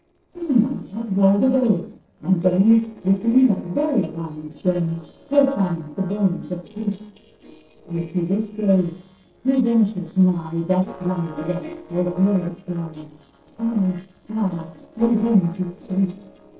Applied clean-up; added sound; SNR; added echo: neural separator model SepFormer DNS4.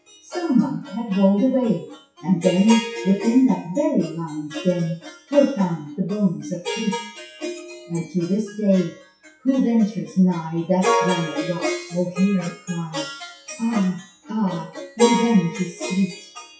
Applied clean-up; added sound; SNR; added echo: classical method WPE with log-MMSE.